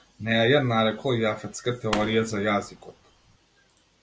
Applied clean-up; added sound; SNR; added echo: none; Fireworks; 12 dB; none.